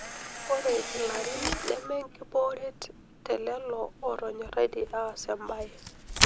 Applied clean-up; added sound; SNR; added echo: none; Camera; 3 dB; none.